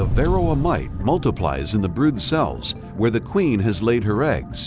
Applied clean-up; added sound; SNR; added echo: none; none; none; none.